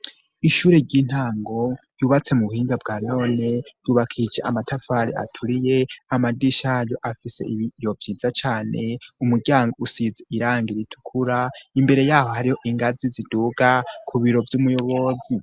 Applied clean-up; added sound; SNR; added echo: none; none; none; none.